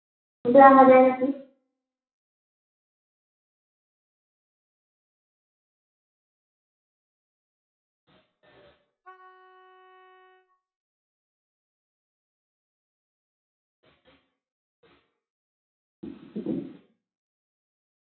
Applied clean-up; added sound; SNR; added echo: classical method WPE with log-MMSE.